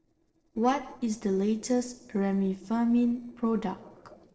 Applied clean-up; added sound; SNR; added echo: neural separator model SepFormer DNS4.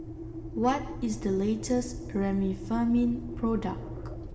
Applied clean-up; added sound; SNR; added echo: none; Engine; 8 dB; reverberation time 0.9 s.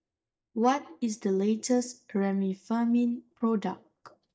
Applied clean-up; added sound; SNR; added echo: neural mask model DeepFilterNet 3.